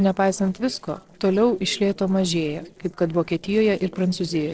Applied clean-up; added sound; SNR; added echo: neural separator model SepFormer DNS4.